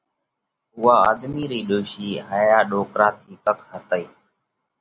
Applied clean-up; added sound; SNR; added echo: none; none; none; none.